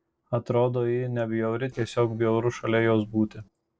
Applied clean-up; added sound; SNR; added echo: neural separator model SepFormer DNS4.